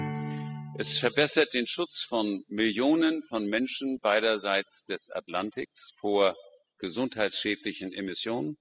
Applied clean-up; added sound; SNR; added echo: classical method spectral subtraction.